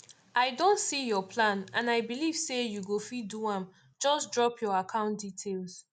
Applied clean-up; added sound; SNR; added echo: none; none; none; none.